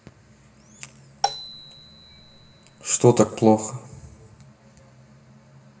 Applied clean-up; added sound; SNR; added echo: none; Marimba, xylophone; 8 dB; reverberation time 1.1 s.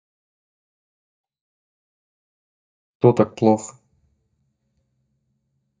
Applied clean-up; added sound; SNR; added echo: neural mask model DeepFilterNet 3.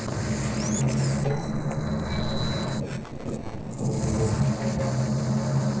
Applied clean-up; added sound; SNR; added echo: neural separator model SepFormer DNS4.